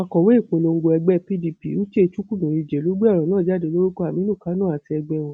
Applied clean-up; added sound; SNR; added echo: none; none; none; none.